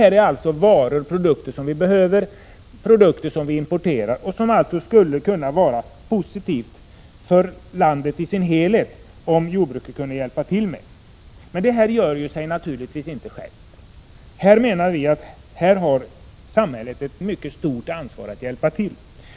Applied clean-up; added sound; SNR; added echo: none; none; none; none.